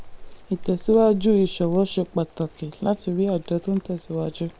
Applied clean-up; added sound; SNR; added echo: none; Insect; 14 dB; none.